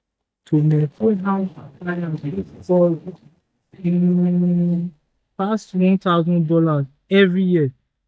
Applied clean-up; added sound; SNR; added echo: neural mask model DeepFilterNet 3.